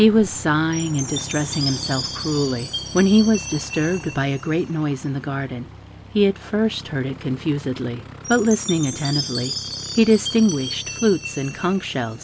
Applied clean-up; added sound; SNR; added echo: none; Chime + Aircraft; 11 dB; none.